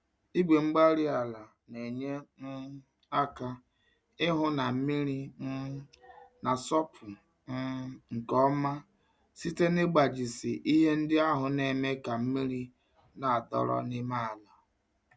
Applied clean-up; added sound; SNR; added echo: none; none; none; none.